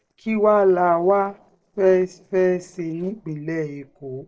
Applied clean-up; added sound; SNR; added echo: neural separator model SepFormer DNS4.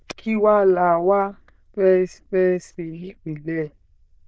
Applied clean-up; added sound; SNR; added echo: neural diffusion model UNIVERSE++.